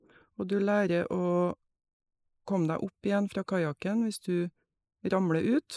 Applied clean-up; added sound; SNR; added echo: neural mask model Resemble Enhance denoiser.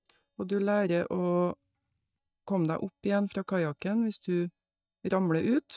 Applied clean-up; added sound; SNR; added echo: neural mask model DeepFilterNet 3.